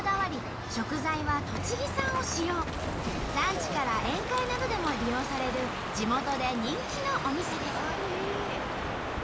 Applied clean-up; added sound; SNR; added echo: none; Crow; 2 dB; none.